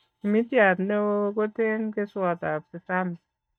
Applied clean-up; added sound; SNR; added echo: neural mask model DeepFilterNet 3.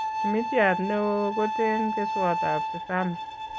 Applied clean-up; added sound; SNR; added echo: none; Bowed string instrument; 2 dB; none.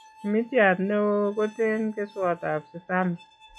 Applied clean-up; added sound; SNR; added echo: classical method log-MMSE.